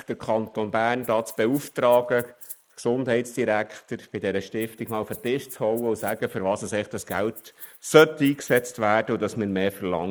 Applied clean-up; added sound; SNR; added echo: neural mask model Resemble Enhance denoiser.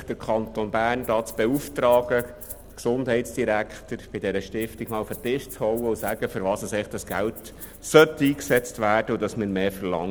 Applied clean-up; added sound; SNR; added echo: none; Rattle (instrument) + Purr; 19 dB; none.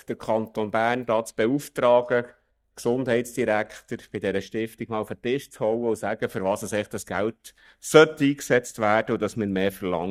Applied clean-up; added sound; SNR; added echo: neural mask model DeepFilterNet 3.